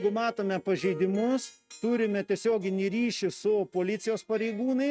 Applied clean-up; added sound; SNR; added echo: neural mask model RNNoise.